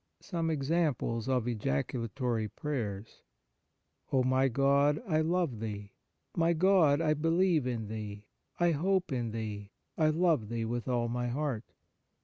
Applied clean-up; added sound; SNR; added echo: none; none; none; none.